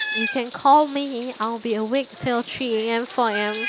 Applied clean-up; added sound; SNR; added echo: none; Meow; 9 dB; none.